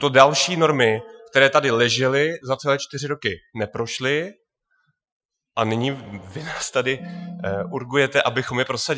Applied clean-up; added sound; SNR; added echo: classical method Wiener filter.